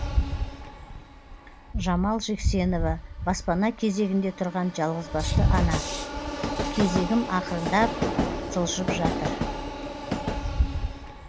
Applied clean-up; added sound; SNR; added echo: none; Train; 0 dB; none.